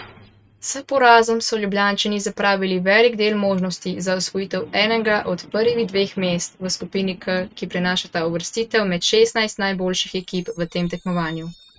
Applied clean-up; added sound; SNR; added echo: neural mask model RNNoise.